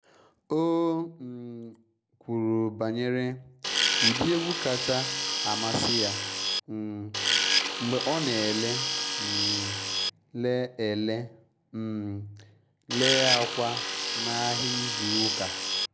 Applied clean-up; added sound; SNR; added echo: none; Tools; -3 dB; none.